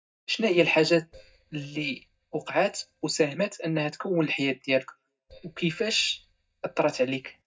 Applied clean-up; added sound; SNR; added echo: neural mask model DeepFilterNet 3.